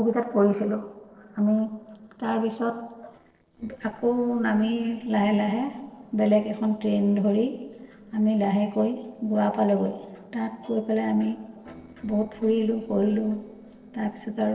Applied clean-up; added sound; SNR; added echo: neural separator model SepFormer DNS4.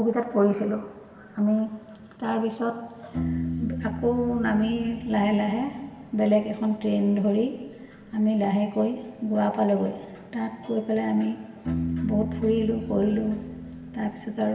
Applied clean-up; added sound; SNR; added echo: none; Piano; 10 dB; reverberation time 2.4 s.